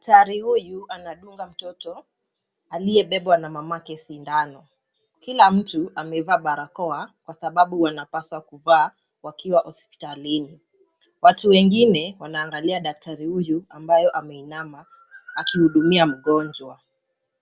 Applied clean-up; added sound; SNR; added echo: none; none; none; none.